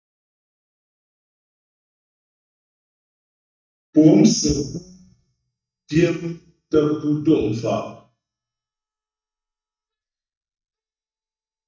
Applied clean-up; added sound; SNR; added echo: neural mask model DeepFilterNet 3.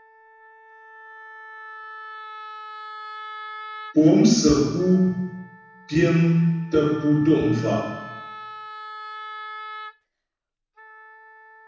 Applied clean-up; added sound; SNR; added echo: none; Wind instrument, woodwind instrument; 16 dB; reverberation time 1.1 s.